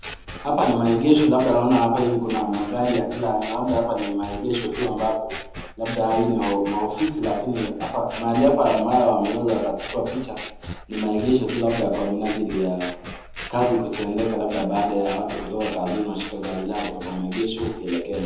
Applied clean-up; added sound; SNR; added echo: none; Scissors; 12 dB; reverberation time 0.8 s.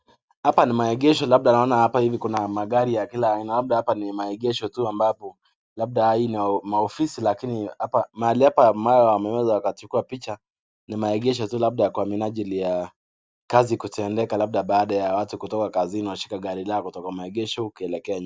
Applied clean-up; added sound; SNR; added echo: none; none; none; none.